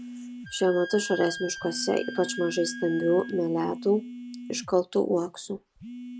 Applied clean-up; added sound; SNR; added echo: none; Telephone + Wind instrument, woodwind instrument; 11 dB; none.